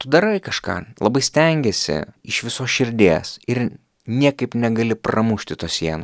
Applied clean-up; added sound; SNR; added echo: none; none; none; none.